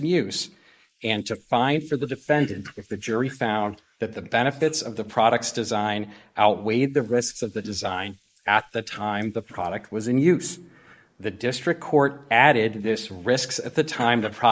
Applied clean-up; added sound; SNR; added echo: neural mask model Resemble Enhance denoiser.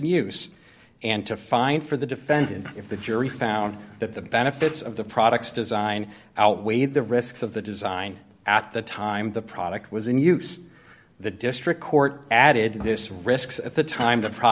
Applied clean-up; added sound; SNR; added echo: none; none; none; none.